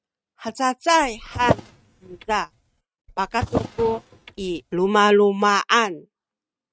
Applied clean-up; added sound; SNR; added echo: neural mask model RNNoise.